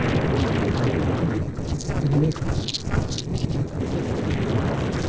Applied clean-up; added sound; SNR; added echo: neural separator model SepFormer DNS4.